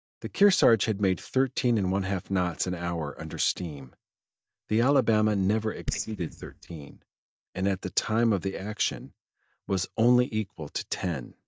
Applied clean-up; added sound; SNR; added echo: neural mask model DeepFilterNet 3.